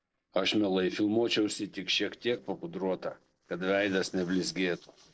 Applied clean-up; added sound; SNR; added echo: neural separator model SepFormer DNS4.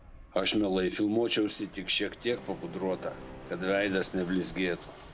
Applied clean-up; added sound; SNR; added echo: none; Bowed string instrument + Fixed-wing aircraft, airplane; 16 dB; none.